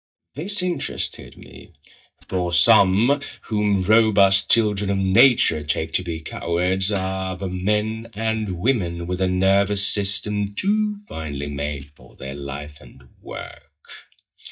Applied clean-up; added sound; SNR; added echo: neural mask model DeepFilterNet 3.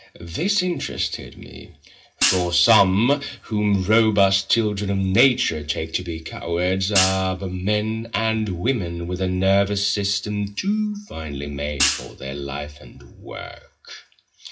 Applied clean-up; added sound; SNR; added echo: none; Hi-hat; 3 dB; reverberation time 0.4 s.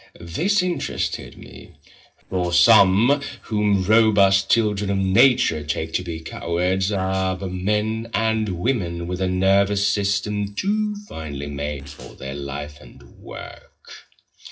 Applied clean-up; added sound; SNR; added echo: neural separator model SepFormer DNS4.